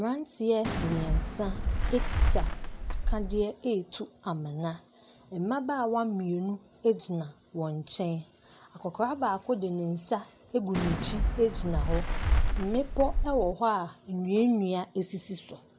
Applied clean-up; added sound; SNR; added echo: none; Fireworks; -3 dB; none.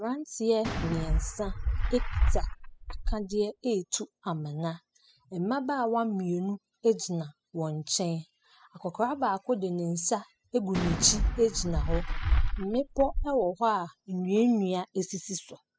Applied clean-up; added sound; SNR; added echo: classical method spectral subtraction.